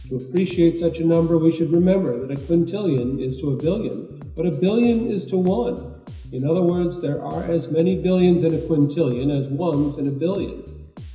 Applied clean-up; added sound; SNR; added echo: none; Bass guitar; 18 dB; reverberation time 0.9 s.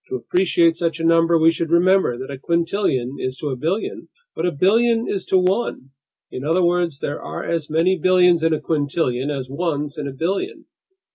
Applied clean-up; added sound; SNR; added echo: none; none; none; none.